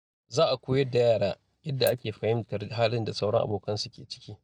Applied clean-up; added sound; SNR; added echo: neural mask model DeepFilterNet 3.